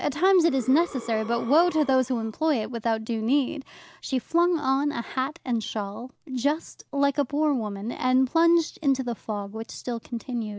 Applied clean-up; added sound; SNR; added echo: none; Breathing; 18 dB; none.